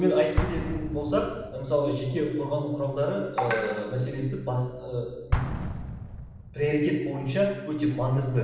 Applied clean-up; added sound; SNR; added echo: none; Explosion; 8 dB; reverberation time 0.9 s.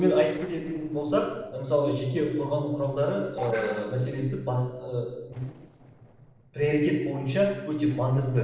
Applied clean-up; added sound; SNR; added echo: neural separator model SepFormer DNS4.